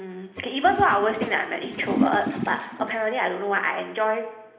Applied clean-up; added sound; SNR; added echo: none; Toilet flush; 6 dB; reverberation time 1.0 s.